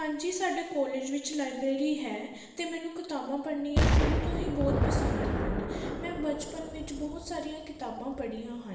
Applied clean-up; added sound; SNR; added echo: none; Explosion; -1 dB; reverberation time 1.0 s.